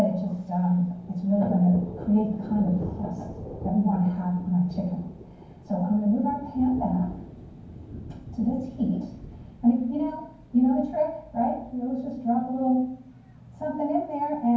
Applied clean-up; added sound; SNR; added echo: none; Thunder; 16 dB; reverberation time 0.9 s.